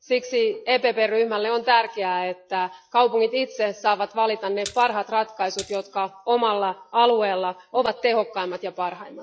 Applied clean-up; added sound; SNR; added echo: classical method log-MMSE.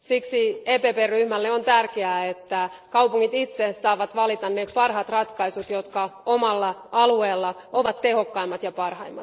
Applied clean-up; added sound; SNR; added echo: neural separator model SepFormer DNS4.